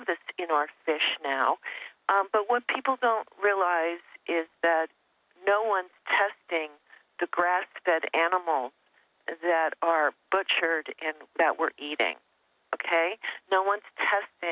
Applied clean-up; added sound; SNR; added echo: none; none; none; none.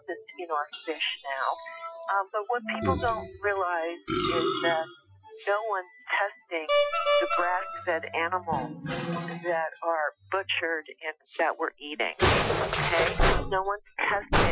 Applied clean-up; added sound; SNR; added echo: classical method Wiener filter.